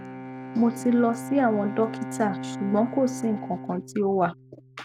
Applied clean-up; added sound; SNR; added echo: none; Bowed string instrument; 11 dB; none.